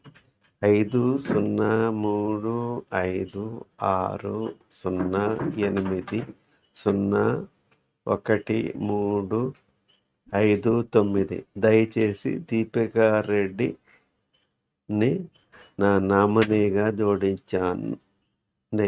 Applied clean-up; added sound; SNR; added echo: neural mask model RNNoise.